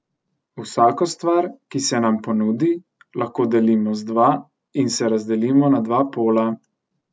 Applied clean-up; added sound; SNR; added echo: none; none; none; none.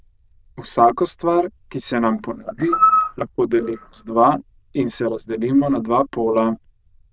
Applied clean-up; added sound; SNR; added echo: neural diffusion model UNIVERSE++.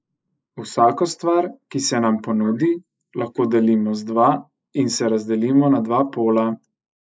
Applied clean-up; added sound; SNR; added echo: neural mask model Resemble Enhance denoiser.